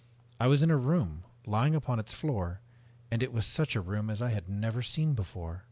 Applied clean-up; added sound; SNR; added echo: none; none; none; none.